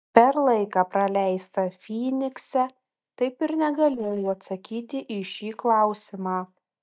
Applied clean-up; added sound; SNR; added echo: neural mask model DeepFilterNet 3.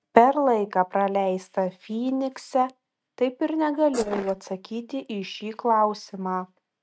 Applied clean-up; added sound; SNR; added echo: neural mask model RNNoise.